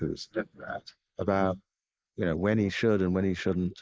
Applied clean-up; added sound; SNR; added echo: neural mask model Resemble Enhance denoiser.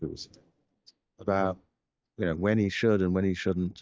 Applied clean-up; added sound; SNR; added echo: neural mask model DeepFilterNet 3.